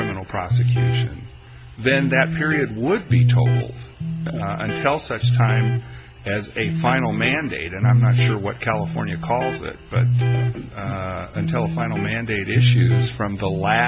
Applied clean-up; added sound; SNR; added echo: none; Electric guitar; -3 dB; none.